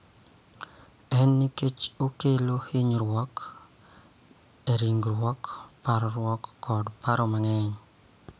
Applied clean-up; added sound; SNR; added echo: none; none; none; none.